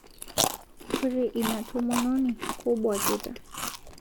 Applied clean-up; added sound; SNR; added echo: none; Chewing, mastication; 4 dB; none.